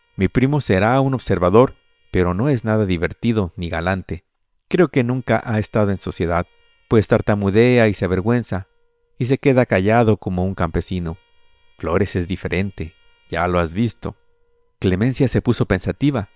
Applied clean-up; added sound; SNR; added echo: neural separator model SepFormer WHAM!.